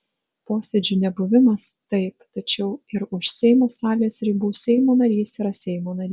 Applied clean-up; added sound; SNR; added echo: none; none; none; none.